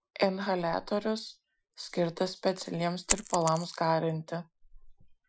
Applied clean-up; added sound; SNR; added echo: classical method Wiener filter.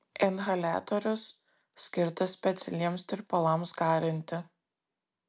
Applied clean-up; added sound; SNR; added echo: none; none; none; none.